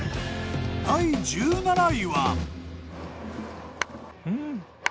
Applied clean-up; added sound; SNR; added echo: none; none; none; none.